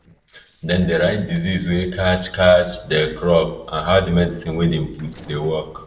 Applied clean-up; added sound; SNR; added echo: neural separator model SepFormer DNS4.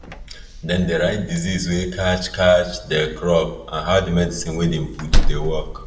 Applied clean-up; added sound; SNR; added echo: none; Slam; 3 dB; reverberation time 0.6 s.